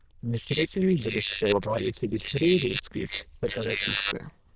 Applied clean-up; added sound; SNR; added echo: neural diffusion model UNIVERSE++.